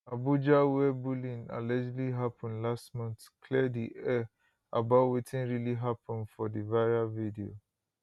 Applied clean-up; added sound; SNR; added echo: none; none; none; none.